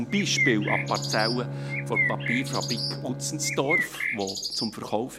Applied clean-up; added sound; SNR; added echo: none; Bird + Bowed string instrument; 0 dB; none.